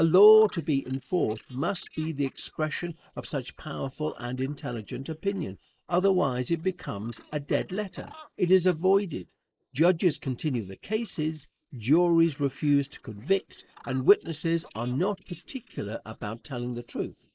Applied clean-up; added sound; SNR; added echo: neural mask model Resemble Enhance denoiser.